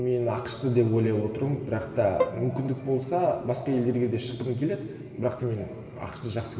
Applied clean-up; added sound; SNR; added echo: none; Bowed string instrument; 7 dB; reverberation time 2.1 s.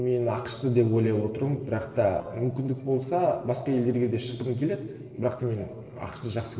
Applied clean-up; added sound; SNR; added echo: neural separator model SepFormer DNS4.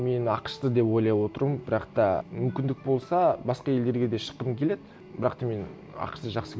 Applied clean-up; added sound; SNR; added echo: none; none; none; none.